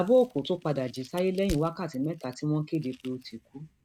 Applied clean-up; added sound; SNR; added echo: neural mask model RNNoise.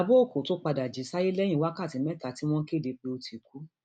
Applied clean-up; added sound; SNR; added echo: none; none; none; none.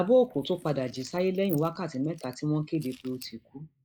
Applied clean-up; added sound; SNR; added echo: neural mask model Resemble Enhance denoiser.